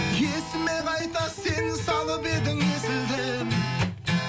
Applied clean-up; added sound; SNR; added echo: none; Electric guitar; 10 dB; none.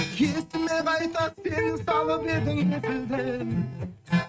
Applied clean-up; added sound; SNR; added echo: neural mask model RNNoise.